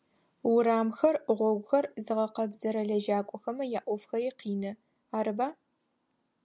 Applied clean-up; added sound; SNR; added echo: none; none; none; none.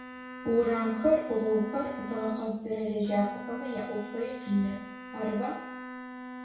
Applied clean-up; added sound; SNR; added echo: none; Bowed string instrument; 11 dB; reverberation time 0.6 s.